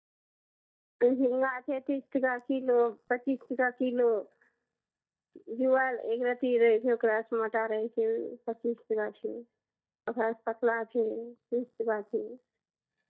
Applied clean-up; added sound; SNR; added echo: neural mask model DeepFilterNet 3.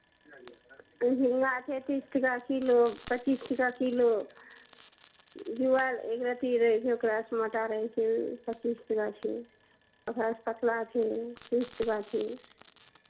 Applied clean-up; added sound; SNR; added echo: none; Frying (food); 20 dB; reverberation time 0.5 s.